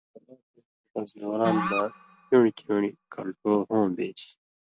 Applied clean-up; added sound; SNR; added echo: none; Musical instrument; 8 dB; none.